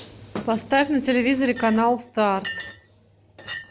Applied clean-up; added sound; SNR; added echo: none; Chink, clink; 14 dB; none.